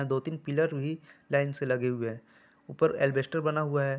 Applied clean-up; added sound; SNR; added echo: none; none; none; none.